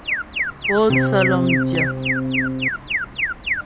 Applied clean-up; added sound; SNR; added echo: none; Electric guitar / Strum + Alarm; -4 dB; none.